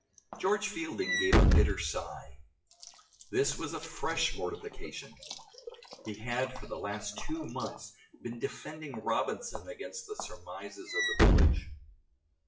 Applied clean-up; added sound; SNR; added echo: classical method WPE with log-MMSE.